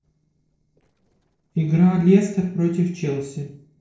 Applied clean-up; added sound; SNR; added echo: neural separator model SepFormer DNS4.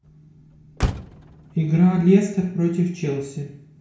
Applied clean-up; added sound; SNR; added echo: none; Motor vehicle (road); 12 dB; reverberation time 0.6 s.